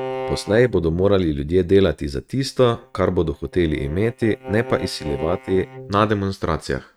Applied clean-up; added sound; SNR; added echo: neural mask model RNNoise.